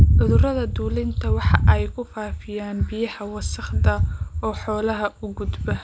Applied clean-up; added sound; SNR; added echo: none; none; none; none.